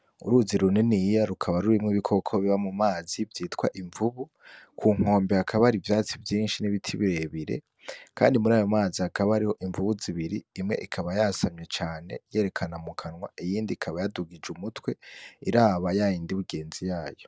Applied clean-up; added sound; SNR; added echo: none; none; none; none.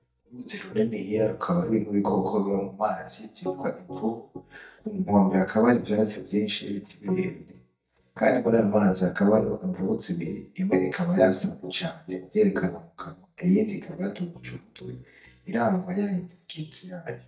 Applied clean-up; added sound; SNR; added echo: neural mask model DeepFilterNet 3.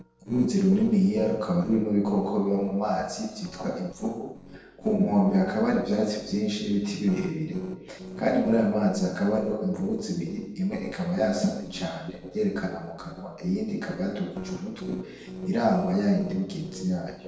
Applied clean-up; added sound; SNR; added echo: neural separator model SepFormer DNS4.